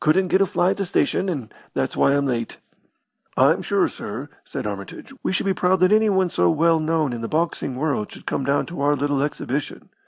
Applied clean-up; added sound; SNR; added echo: none; none; none; none.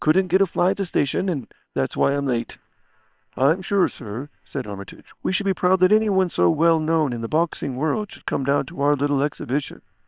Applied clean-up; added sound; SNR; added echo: neural separator model SepFormer WHAM!.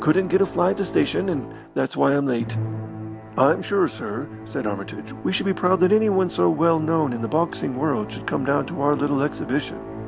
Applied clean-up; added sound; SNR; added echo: none; Musical instrument; 11 dB; none.